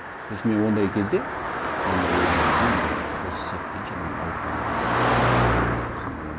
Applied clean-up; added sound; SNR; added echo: none; Car passing by; -4 dB; none.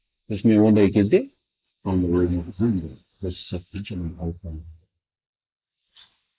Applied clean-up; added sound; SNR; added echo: neural mask model Resemble Enhance denoiser.